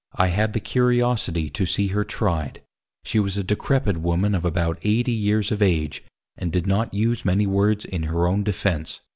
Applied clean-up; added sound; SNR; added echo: none; none; none; none.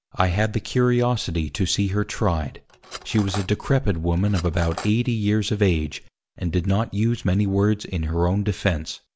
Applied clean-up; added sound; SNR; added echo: none; Cutlery, silverware; 15 dB; none.